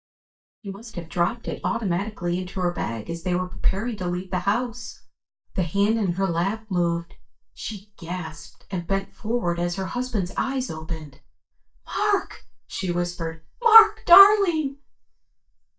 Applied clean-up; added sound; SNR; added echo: neural mask model DeepFilterNet 3.